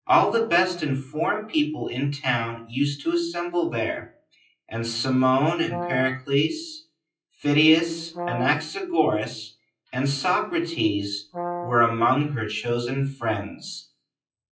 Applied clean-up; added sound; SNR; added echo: classical method WPE with log-MMSE.